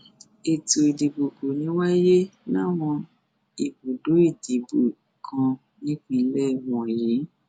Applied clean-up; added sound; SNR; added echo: none; none; none; none.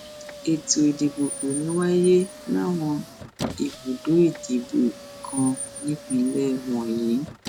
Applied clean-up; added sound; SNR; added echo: none; Squeak; 13 dB; none.